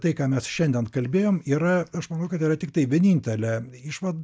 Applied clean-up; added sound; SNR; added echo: none; none; none; none.